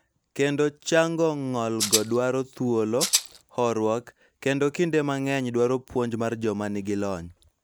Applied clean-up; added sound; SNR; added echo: none; Rattle (instrument); 0 dB; none.